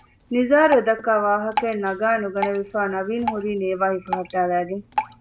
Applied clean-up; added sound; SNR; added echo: none; Drip; 10 dB; none.